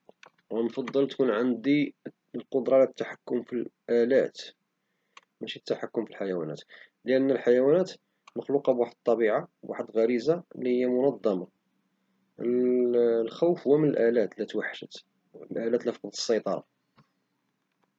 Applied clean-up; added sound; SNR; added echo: none; none; none; none.